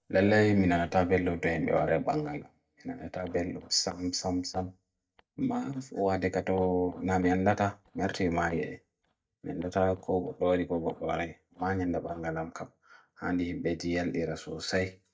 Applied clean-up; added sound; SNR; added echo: neural mask model DeepFilterNet 3.